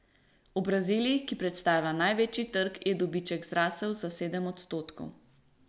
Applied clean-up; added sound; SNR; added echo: none; none; none; none.